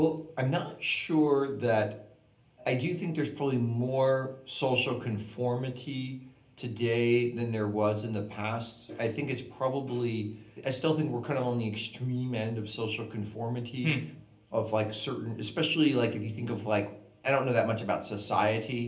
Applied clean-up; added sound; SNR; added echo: none; none; none; reverberation time 0.3 s.